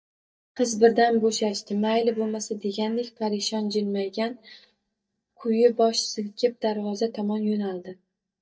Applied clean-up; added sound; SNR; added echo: neural mask model DeepFilterNet 3.